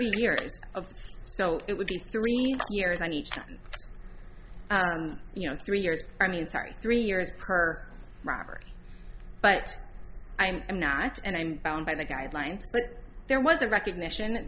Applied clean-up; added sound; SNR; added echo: none; none; none; none.